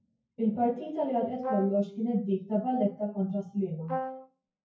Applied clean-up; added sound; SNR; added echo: classical method WPE with log-MMSE.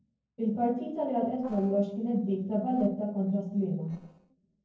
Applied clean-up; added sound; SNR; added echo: neural separator model SepFormer DNS4.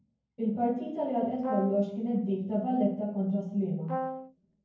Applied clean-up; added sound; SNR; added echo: none; Brass instrument; 6 dB; reverberation time 0.9 s.